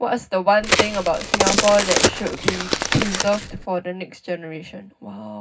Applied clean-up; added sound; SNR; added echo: none; Crack; -1 dB; reverberation time 0.4 s.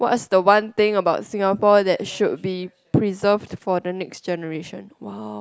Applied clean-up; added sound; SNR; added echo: none; none; none; none.